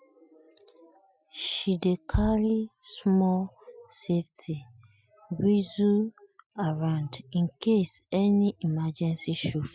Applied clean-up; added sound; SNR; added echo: classical method Wiener filter.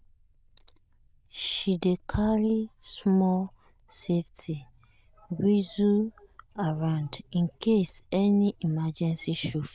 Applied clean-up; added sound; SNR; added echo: neural diffusion model UNIVERSE++.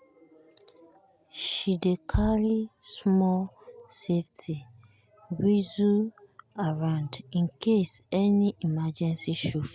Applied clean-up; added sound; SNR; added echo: none; Bass drum; 8 dB; none.